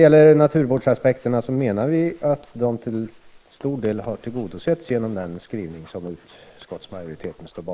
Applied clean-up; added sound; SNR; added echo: neural mask model Resemble Enhance denoiser.